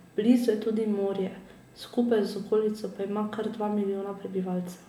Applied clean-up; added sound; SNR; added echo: none; none; none; none.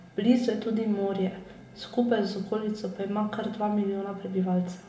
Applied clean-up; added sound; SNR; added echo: none; none; none; reverberation time 1.8 s.